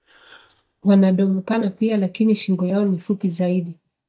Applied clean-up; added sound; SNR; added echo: neural mask model DeepFilterNet 3.